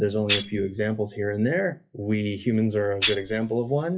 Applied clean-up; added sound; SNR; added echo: classical method WPE with log-MMSE.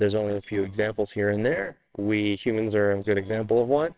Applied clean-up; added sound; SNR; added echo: neural separator model SepFormer WHAMR!.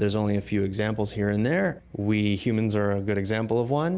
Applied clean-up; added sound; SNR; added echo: none; none; none; none.